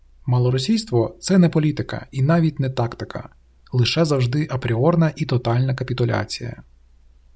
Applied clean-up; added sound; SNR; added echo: none; none; none; none.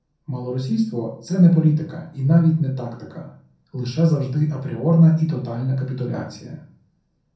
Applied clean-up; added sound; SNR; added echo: none; none; none; reverberation time 0.5 s.